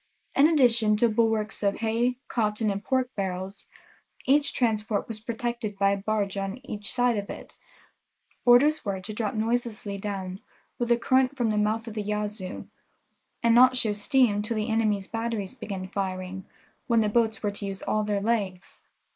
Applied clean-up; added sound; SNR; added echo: neural mask model Resemble Enhance denoiser.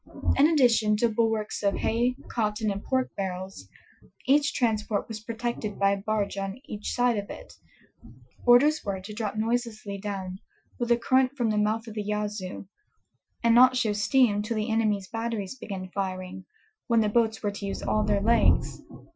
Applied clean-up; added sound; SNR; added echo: classical method Wiener filter.